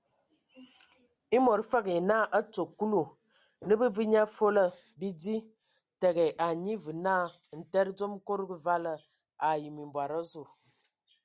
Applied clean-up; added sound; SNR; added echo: none; none; none; none.